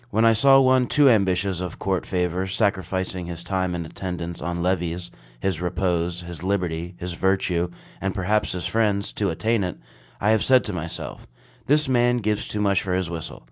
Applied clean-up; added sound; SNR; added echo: none; none; none; none.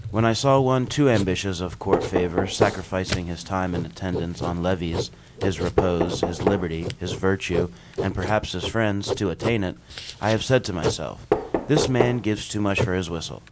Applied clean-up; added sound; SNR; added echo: none; Knock + Writing; 5 dB; none.